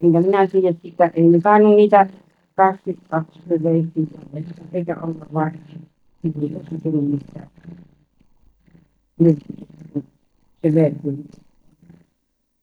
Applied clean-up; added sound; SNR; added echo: neural mask model DeepFilterNet 3.